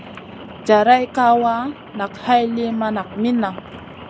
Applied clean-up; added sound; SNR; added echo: none; Rain; 17 dB; none.